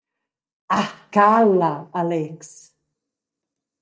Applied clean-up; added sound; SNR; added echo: neural mask model DeepFilterNet 3.